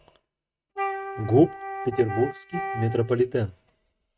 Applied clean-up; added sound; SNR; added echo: neural mask model RNNoise.